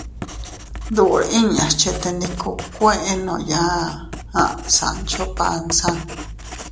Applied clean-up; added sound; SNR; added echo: none; Writing; 10 dB; none.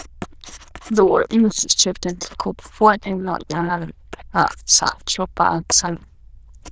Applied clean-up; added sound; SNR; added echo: neural diffusion model UNIVERSE++.